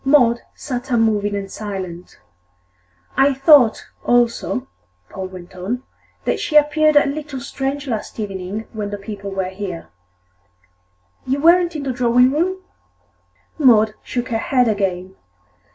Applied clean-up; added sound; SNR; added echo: none; none; none; none.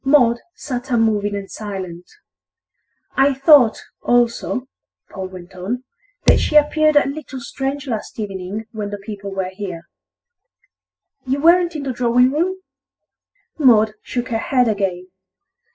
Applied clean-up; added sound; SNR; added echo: classical method spectral subtraction.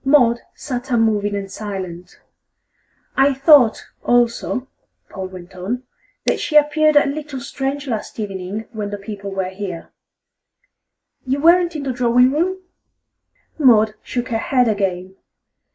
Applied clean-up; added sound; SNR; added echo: neural mask model Resemble Enhance denoiser.